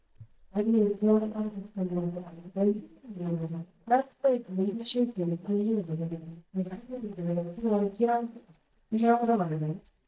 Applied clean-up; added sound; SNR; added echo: neural mask model DeepFilterNet 3.